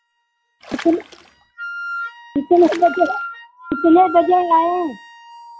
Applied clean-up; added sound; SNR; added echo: classical method log-MMSE.